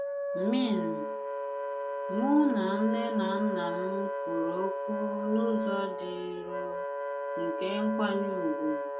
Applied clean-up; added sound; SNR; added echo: none; Wind instrument, woodwind instrument; 2 dB; none.